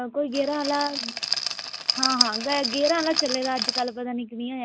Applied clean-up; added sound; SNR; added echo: none; Rattle; 1 dB; none.